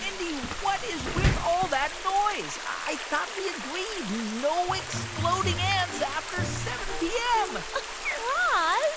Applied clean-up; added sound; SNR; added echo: none; Stream; 8 dB; none.